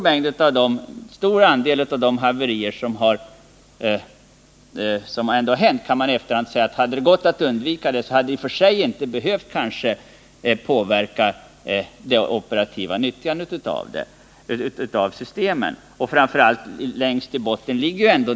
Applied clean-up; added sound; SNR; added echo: none; none; none; none.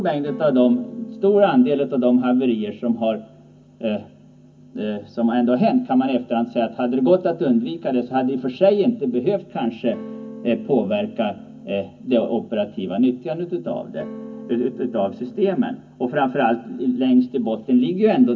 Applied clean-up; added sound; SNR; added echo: none; Electric guitar / Strum; 15 dB; reverberation time 0.3 s.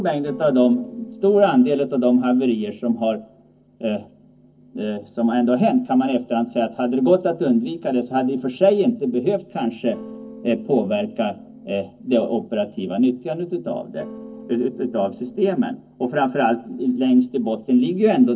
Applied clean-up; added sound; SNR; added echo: neural separator model SepFormer DNS4.